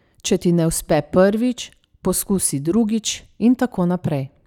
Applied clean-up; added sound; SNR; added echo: none; none; none; none.